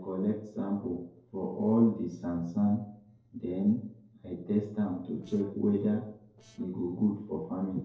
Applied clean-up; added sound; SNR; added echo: neural separator model SepFormer DNS4.